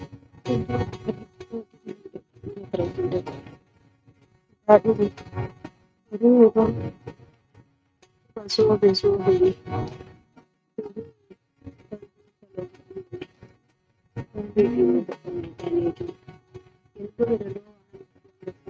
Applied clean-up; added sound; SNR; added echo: neural mask model RNNoise.